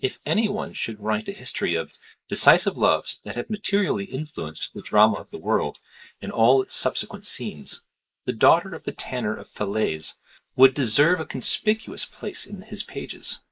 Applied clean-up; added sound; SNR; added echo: neural mask model Resemble Enhance denoiser.